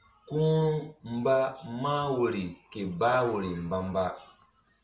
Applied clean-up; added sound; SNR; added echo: none; none; none; none.